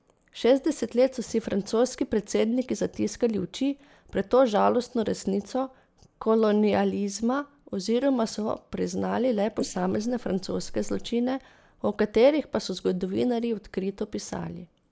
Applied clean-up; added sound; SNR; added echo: neural mask model Resemble Enhance denoiser.